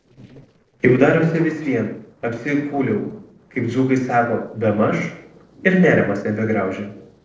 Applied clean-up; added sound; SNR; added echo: neural separator model SepFormer DNS4.